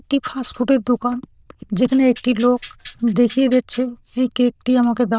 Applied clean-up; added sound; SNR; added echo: neural diffusion model UNIVERSE++.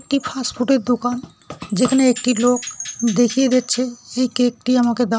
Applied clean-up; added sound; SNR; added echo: none; Chime; 17 dB; none.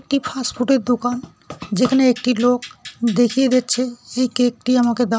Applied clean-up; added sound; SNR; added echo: none; none; none; none.